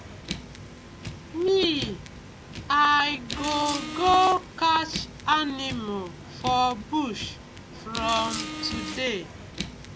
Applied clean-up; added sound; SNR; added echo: none; Car; 10 dB; none.